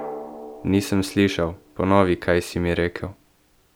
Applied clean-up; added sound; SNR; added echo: none; Drum; 18 dB; none.